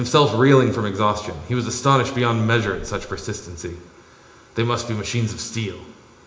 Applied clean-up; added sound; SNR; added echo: none; Bird; 20 dB; reverberation time 0.8 s.